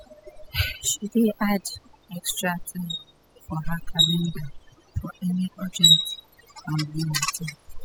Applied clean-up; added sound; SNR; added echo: classical method spectral subtraction.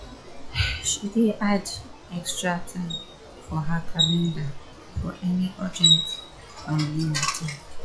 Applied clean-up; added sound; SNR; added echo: classical method log-MMSE.